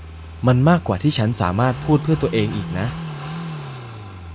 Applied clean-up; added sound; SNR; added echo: none; Car passing by / Idling; 10 dB; none.